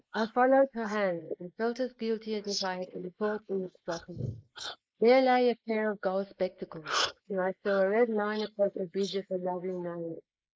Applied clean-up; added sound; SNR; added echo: neural mask model Resemble Enhance denoiser.